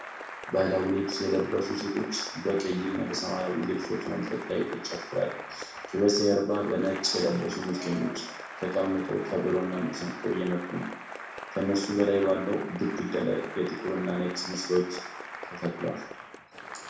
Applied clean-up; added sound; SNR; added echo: none; Applause / Cheering; 11 dB; reverberation time 0.6 s.